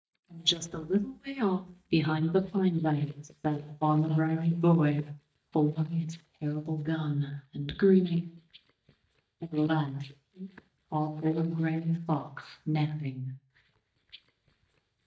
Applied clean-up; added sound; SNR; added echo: neural mask model DeepFilterNet 3.